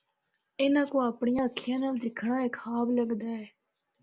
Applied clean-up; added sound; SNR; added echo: none; none; none; none.